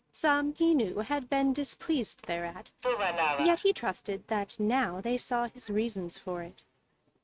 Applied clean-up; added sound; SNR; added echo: neural mask model RNNoise.